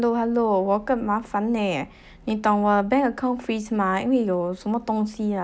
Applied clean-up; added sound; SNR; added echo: none; none; none; none.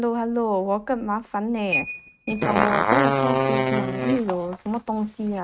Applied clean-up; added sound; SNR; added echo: neural mask model RNNoise.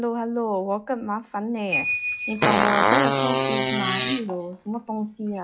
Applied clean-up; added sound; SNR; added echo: classical method log-MMSE.